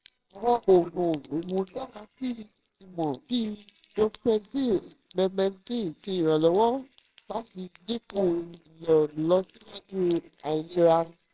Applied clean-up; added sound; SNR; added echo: neural separator model SepFormer WHAMR!.